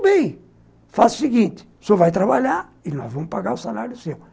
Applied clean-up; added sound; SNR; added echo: none; none; none; none.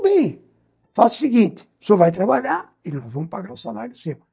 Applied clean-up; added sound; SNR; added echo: neural mask model DeepFilterNet 3.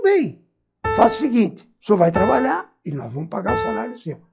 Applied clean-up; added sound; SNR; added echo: classical method log-MMSE.